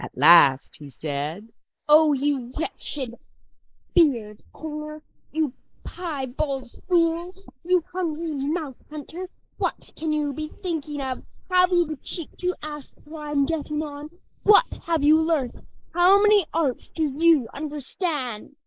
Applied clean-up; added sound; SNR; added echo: neural mask model Resemble Enhance denoiser.